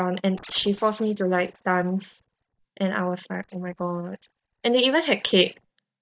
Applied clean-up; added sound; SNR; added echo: neural mask model DeepFilterNet 3.